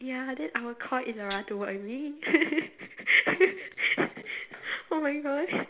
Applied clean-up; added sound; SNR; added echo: none; Tambourine; 18 dB; reverberation time 0.5 s.